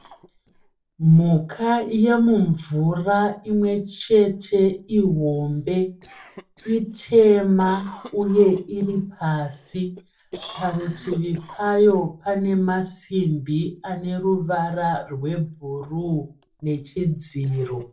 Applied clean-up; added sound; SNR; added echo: neural separator model SepFormer DNS4.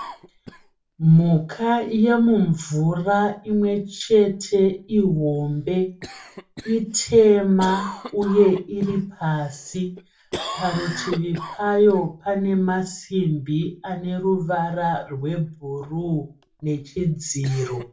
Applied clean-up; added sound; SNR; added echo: none; Cough; 18 dB; reverberation time 0.3 s.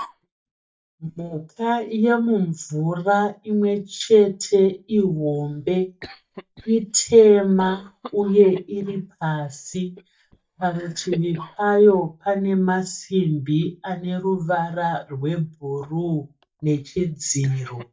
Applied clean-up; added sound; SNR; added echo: neural mask model DeepFilterNet 3.